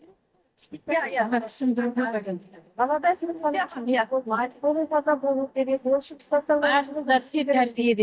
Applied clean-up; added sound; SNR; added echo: neural mask model DeepFilterNet 3.